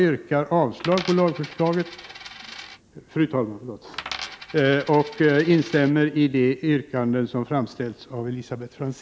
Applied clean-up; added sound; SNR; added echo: none; Coin (dropping); 15 dB; none.